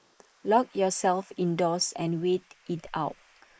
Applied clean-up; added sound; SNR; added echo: neural mask model Resemble Enhance denoiser.